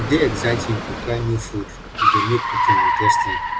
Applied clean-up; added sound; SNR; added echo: none; Car; -3 dB; none.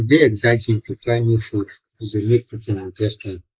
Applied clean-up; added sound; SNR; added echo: neural mask model Resemble Enhance denoiser.